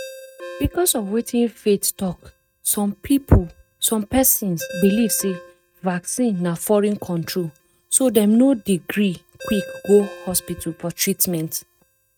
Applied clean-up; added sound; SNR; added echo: neural mask model RNNoise.